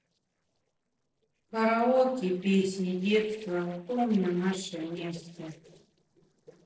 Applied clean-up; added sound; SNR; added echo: neural separator model SepFormer DNS4.